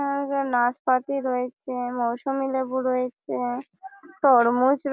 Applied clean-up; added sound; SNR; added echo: none; none; none; none.